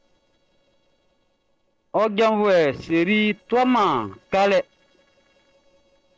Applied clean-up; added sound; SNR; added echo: neural separator model SepFormer DNS4.